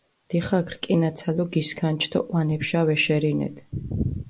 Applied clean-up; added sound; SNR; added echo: none; none; none; none.